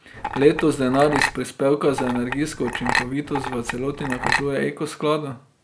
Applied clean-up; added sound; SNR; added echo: none; Chink, clink; 5 dB; none.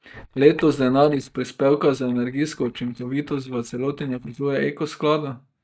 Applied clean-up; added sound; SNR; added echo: neural mask model DeepFilterNet 3.